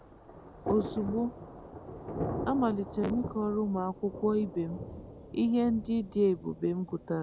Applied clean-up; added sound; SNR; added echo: none; Thunder; 9 dB; none.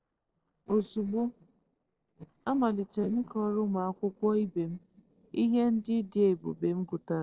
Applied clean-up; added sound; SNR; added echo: neural separator model SepFormer DNS4.